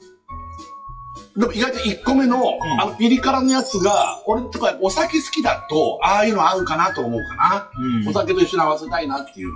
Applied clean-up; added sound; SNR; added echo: classical method WPE with log-MMSE.